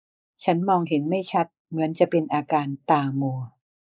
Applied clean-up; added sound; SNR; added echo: neural mask model Resemble Enhance denoiser.